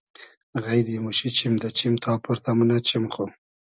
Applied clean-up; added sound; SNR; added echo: none; none; none; none.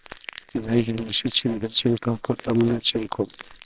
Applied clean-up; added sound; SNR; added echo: neural separator model SepFormer WHAMR!.